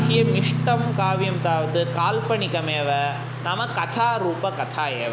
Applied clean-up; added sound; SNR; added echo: none; Guitar; 3 dB; none.